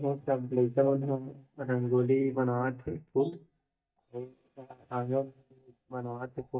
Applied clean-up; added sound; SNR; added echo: neural mask model DeepFilterNet 3.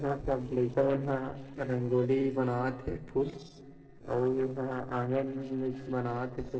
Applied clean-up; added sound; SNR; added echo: neural separator model SepFormer DNS4.